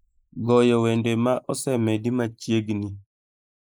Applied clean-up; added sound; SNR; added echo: neural mask model Resemble Enhance denoiser.